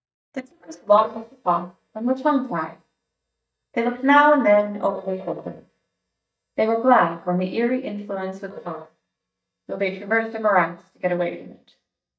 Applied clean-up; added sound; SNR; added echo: neural mask model DeepFilterNet 3.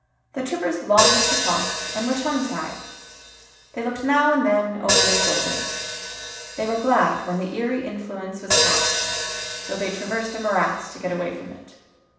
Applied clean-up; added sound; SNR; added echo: none; Hi-hat; 1 dB; reverberation time 0.9 s.